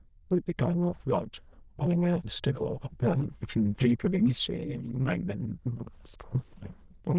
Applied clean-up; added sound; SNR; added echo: neural diffusion model UNIVERSE++.